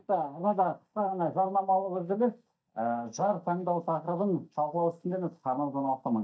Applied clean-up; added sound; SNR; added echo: neural mask model DeepFilterNet 3.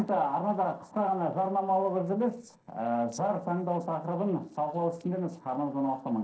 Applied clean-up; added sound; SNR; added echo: neural separator model SepFormer DNS4.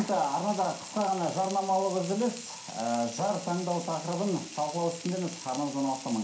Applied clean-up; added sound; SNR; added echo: none; Frying (food); 13 dB; reverberation time 0.5 s.